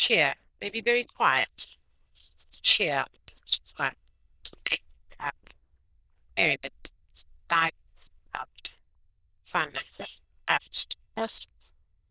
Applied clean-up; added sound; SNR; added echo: neural diffusion model UNIVERSE++.